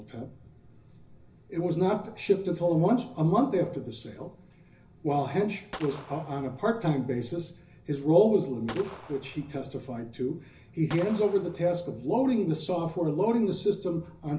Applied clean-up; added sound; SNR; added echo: none; Gunshot, gunfire; 18 dB; reverberation time 0.4 s.